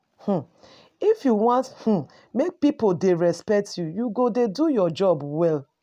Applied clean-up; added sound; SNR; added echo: none; none; none; none.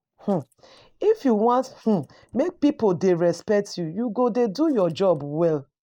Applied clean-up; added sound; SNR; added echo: neural mask model Resemble Enhance denoiser.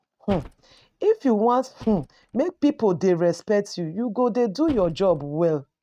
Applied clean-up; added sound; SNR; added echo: neural mask model RNNoise.